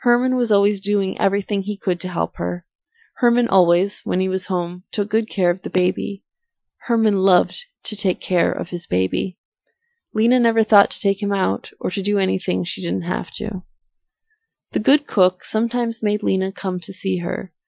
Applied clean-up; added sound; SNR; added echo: classical method Wiener filter.